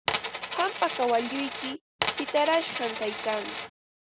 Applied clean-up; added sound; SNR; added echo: none; Coin (dropping); 1 dB; none.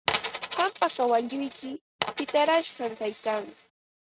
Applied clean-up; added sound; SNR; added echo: neural mask model RNNoise.